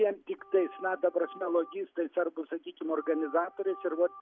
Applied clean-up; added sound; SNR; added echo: none; Organ; 18 dB; none.